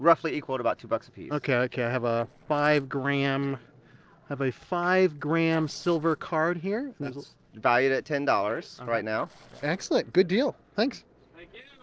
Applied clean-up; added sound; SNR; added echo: neural separator model SepFormer DNS4.